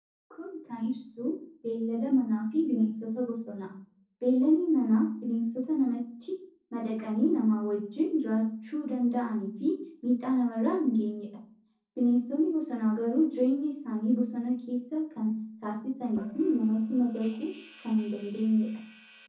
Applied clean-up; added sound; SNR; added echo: neural separator model SepFormer DNS4.